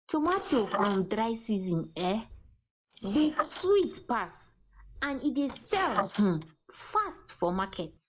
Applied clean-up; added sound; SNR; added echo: neural mask model Resemble Enhance denoiser.